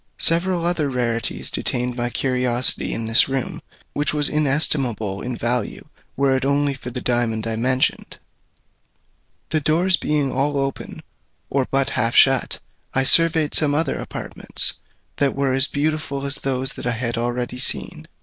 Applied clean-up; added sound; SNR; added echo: none; none; none; none.